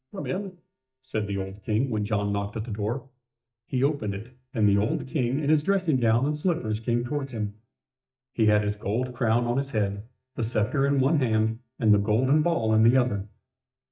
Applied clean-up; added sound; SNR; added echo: neural mask model DeepFilterNet 3.